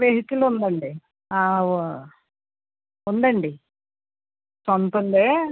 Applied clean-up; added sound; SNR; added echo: none; none; none; none.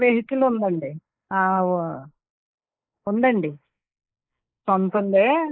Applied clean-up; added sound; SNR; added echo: neural mask model Resemble Enhance denoiser.